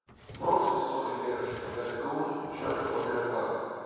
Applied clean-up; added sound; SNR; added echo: none; Drawer open or close; 18 dB; reverberation time 2.2 s.